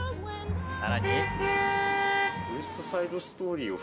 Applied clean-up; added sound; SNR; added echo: none; Traffic noise, roadway noise / Vehicle horn, car horn, honking; -1 dB; none.